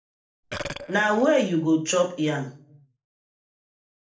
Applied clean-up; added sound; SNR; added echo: neural separator model SepFormer DNS4.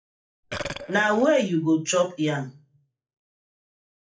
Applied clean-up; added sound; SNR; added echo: classical method WPE with log-MMSE.